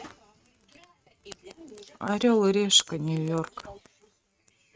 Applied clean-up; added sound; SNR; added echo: neural mask model RNNoise.